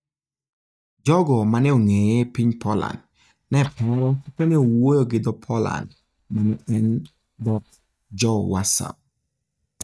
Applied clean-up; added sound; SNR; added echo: neural mask model DeepFilterNet 3.